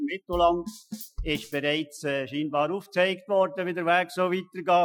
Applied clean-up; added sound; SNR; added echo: classical method Wiener filter.